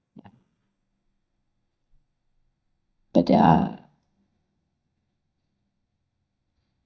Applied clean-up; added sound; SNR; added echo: neural mask model DeepFilterNet 3.